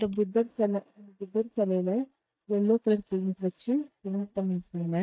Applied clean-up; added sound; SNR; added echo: neural mask model DeepFilterNet 3.